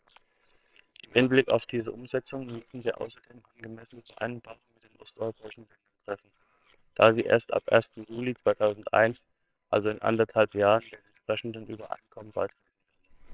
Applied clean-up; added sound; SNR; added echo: neural separator model SepFormer WHAMR!.